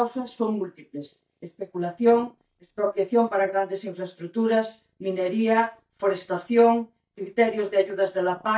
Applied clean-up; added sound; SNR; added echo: neural mask model DeepFilterNet 3.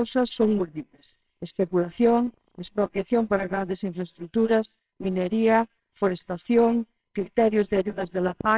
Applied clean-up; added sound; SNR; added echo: neural separator model SepFormer WHAMR!.